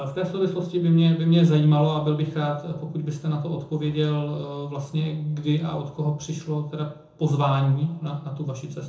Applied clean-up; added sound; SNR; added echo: none; none; none; reverberation time 0.6 s.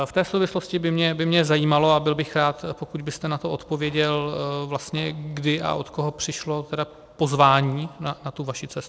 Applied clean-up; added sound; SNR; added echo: none; none; none; none.